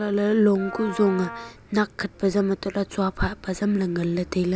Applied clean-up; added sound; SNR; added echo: none; Wind instrument, woodwind instrument; 14 dB; none.